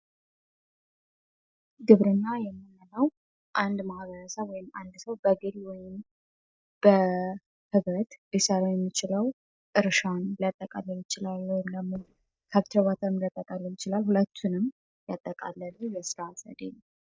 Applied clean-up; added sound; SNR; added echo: neural mask model DeepFilterNet 3.